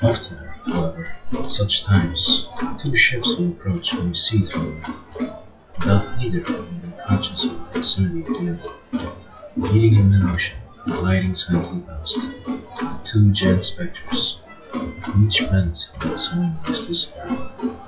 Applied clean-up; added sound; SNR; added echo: classical method WPE with log-MMSE.